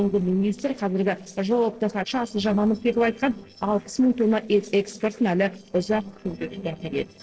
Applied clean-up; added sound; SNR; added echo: neural separator model SepFormer DNS4.